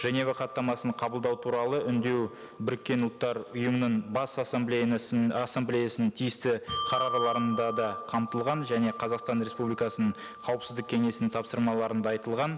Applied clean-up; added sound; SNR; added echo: none; Bell; 12 dB; none.